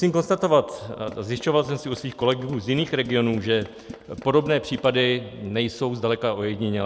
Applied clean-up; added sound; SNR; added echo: none; Tools; 19 dB; none.